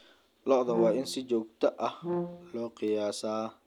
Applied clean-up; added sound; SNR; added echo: none; Brass instrument; 6 dB; none.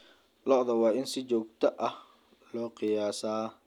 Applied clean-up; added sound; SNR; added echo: none; none; none; none.